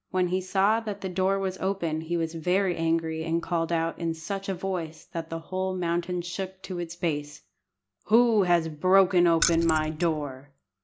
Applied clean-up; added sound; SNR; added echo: none; Keys jangling; 6 dB; none.